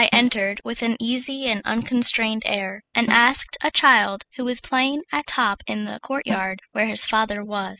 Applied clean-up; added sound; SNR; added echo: classical method spectral subtraction.